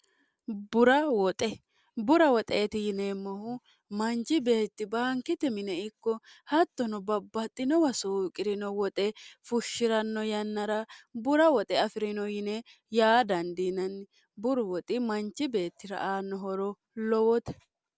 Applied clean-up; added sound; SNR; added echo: none; none; none; none.